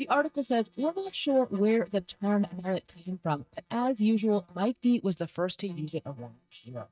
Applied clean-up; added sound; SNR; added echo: neural mask model DeepFilterNet 3.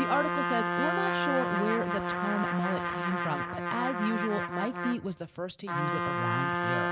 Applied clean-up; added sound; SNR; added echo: none; Trumpet; -2 dB; none.